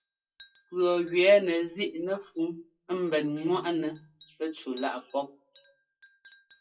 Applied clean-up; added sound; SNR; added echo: classical method WPE with log-MMSE.